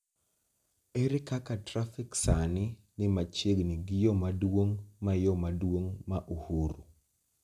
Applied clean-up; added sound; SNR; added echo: none; none; none; none.